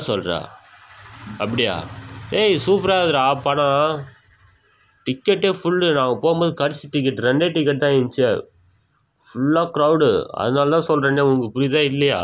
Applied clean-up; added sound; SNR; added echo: none; none; none; none.